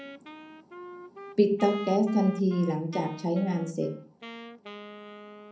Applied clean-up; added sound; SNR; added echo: none; Wind instrument, woodwind instrument; 15 dB; reverberation time 0.5 s.